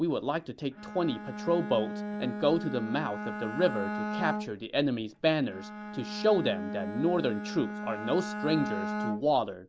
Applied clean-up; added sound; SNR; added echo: none; Bowed string instrument; 6 dB; none.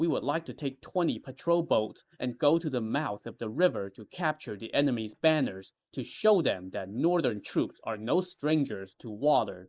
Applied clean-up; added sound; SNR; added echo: neural mask model Resemble Enhance denoiser.